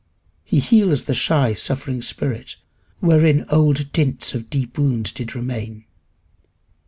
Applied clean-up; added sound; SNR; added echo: none; none; none; none.